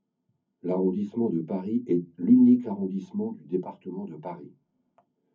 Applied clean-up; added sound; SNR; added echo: none; none; none; reverberation time 0.3 s.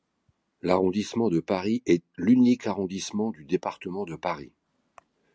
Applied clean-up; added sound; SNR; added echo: none; none; none; none.